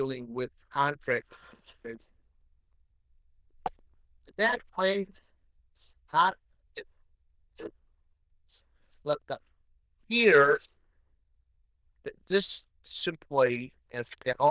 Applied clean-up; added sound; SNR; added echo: neural diffusion model UNIVERSE++.